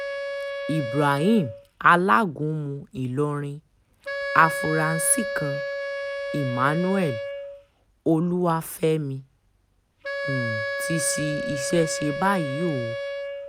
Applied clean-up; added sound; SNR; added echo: none; Wind instrument, woodwind instrument; 6 dB; none.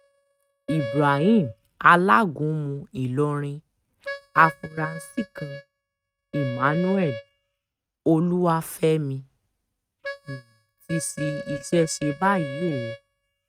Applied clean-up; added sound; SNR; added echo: neural mask model RNNoise.